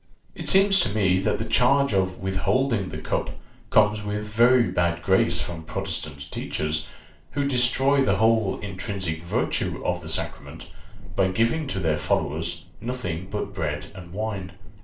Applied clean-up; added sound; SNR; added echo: neural separator model SepFormer DNS4.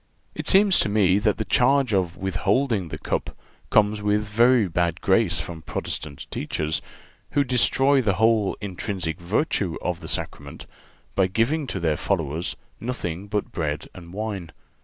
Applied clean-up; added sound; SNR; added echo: none; none; none; none.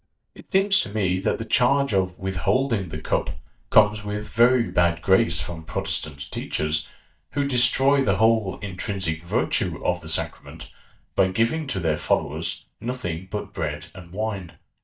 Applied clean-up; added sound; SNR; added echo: neural mask model DeepFilterNet 3.